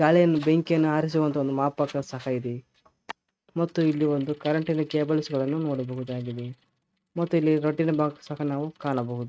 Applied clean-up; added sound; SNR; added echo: neural mask model RNNoise.